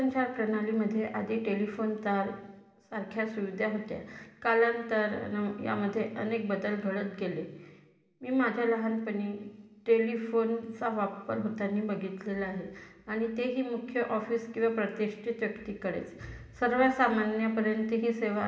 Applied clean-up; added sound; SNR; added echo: none; none; none; reverberation time 0.8 s.